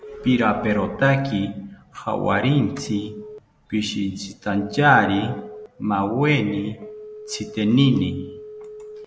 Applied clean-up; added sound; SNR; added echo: none; Telephone; 17 dB; none.